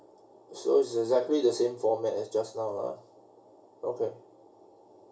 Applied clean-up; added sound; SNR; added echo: none; none; none; reverberation time 0.2 s.